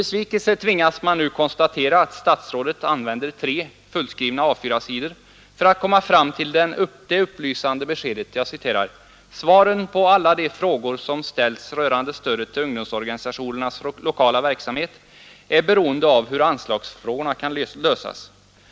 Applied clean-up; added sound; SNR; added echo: none; none; none; none.